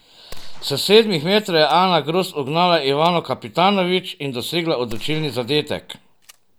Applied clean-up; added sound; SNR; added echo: none; Gunshot, gunfire; 17 dB; none.